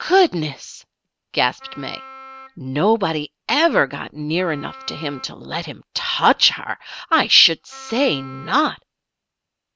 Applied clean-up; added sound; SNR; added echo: none; Wind instrument, woodwind instrument; 18 dB; none.